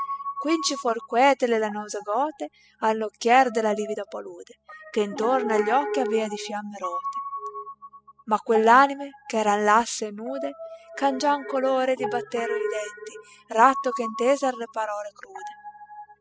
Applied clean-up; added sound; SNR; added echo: classical method spectral subtraction.